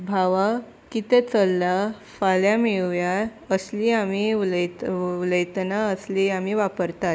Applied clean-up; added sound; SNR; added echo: none; none; none; none.